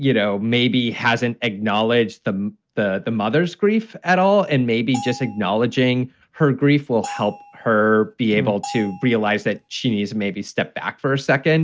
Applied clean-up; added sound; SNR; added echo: none; Bell; 16 dB; none.